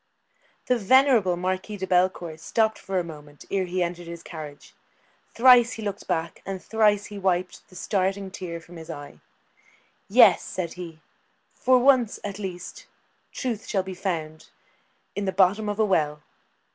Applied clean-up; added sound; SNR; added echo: none; none; none; none.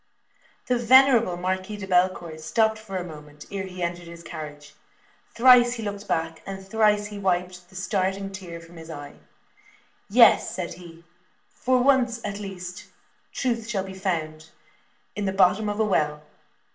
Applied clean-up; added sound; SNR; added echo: none; none; none; reverberation time 0.4 s.